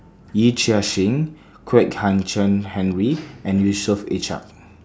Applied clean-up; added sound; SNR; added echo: none; none; none; none.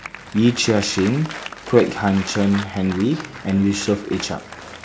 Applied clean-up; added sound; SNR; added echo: none; Applause; 14 dB; none.